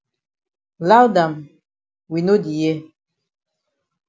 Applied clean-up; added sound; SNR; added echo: none; none; none; none.